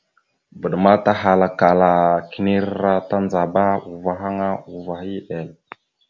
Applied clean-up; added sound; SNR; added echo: none; none; none; none.